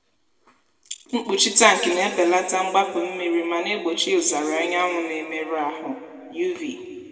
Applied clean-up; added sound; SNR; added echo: none; none; none; reverberation time 2.1 s.